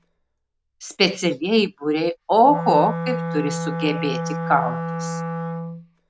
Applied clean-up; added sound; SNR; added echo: none; Wind instrument, woodwind instrument; 7 dB; none.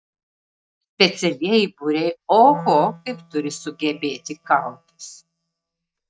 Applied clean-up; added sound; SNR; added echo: neural mask model DeepFilterNet 3.